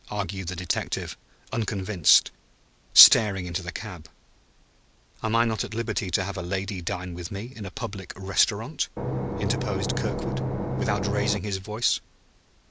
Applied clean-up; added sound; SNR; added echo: none; Engine / Boat, Water vehicle; 0 dB; none.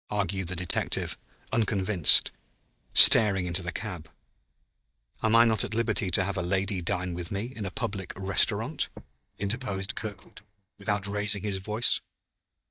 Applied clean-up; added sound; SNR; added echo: neural mask model DeepFilterNet 3.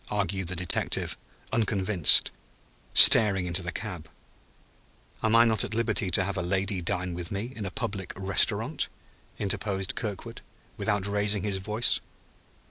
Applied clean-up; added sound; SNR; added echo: none; none; none; none.